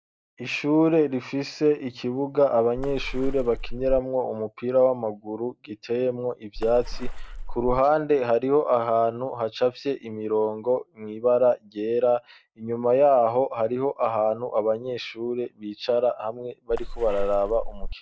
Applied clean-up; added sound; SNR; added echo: none; Water / Splash, splatter; 5 dB; none.